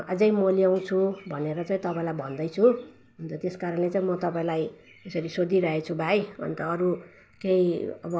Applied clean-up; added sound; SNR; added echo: none; none; none; none.